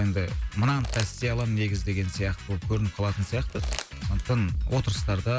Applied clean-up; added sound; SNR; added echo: none; Crumpling, crinkling; 18 dB; none.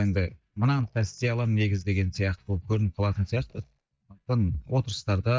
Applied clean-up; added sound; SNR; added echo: neural mask model DeepFilterNet 3.